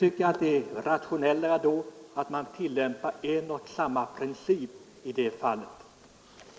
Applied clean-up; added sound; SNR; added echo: neural mask model Resemble Enhance denoiser.